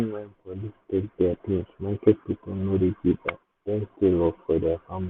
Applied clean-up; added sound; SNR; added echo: none; none; none; none.